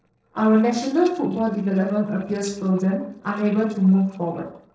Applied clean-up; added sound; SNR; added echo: neural separator model SepFormer DNS4.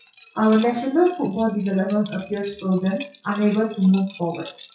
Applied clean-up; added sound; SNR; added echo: classical method WPE with log-MMSE.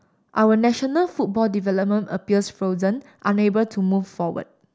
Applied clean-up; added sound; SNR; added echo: none; none; none; none.